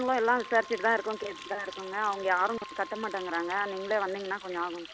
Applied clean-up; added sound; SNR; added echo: none; Wind instrument, woodwind instrument + Water tap, faucet; 14 dB; none.